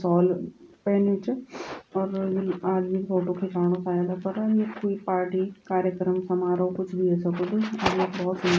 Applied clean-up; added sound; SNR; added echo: none; none; none; none.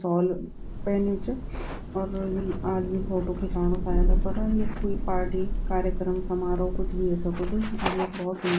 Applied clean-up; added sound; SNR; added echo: none; Thunder / Rain; 0 dB; none.